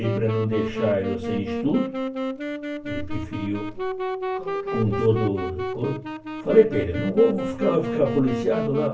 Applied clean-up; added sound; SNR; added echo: none; Wind instrument, woodwind instrument; 4 dB; reverberation time 0.2 s.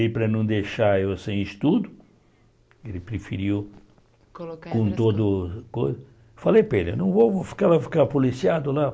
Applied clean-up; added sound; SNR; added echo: none; none; none; none.